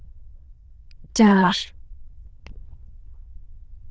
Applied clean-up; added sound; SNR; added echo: neural diffusion model UNIVERSE++.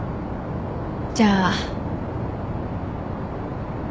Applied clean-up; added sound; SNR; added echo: none; none; none; none.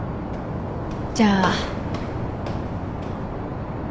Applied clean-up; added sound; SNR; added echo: none; Walk, footsteps; 12 dB; none.